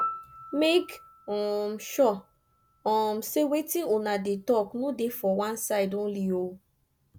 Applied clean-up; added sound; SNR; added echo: none; Piano; 16 dB; none.